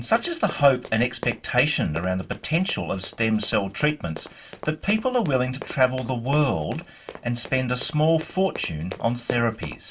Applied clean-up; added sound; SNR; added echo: none; Run; 16 dB; reverberation time 0.2 s.